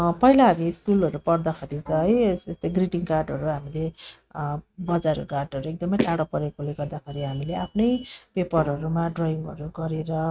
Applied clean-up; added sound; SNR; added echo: neural mask model RNNoise.